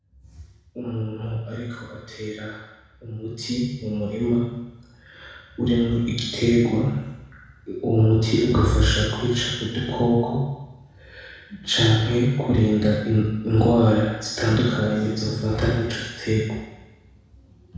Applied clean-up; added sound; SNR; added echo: none; none; none; reverberation time 1.1 s.